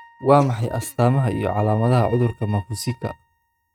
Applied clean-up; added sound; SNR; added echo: neural mask model RNNoise.